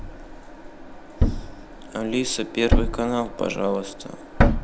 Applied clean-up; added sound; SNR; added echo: none; Thump, thud; -3 dB; none.